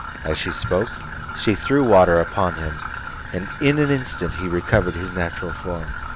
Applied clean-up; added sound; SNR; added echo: none; Trickle, dribble / Traffic noise, roadway noise; 8 dB; none.